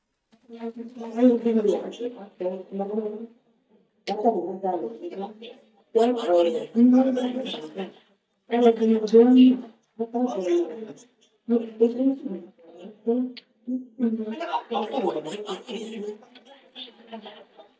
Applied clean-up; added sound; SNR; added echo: neural mask model DeepFilterNet 3.